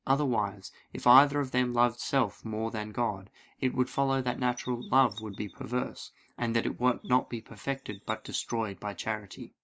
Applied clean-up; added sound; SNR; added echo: neural mask model Resemble Enhance denoiser.